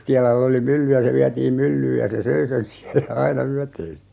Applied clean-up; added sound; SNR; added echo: none; none; none; none.